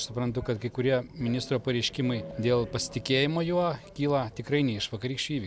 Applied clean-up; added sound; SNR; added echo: none; none; none; none.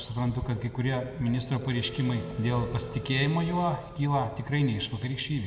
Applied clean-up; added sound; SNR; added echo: none; Telephone; 14 dB; reverberation time 1.4 s.